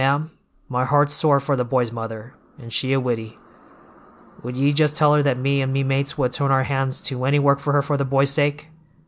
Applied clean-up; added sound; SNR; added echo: none; none; none; none.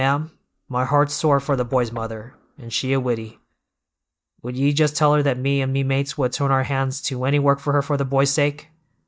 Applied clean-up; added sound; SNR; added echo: neural mask model DeepFilterNet 3.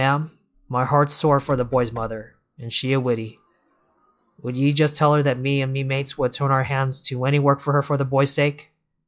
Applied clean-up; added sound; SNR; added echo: classical method log-MMSE.